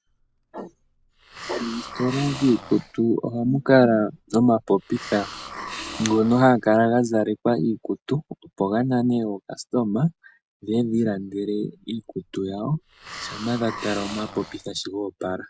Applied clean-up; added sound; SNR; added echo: none; Hiss; 15 dB; none.